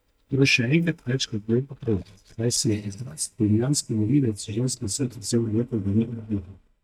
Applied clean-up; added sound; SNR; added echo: neural mask model DeepFilterNet 3.